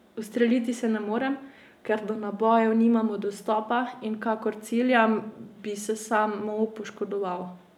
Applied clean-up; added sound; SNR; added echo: none; none; none; none.